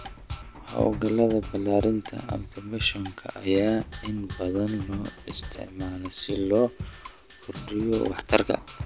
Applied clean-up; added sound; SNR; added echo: none; Percussion; 12 dB; none.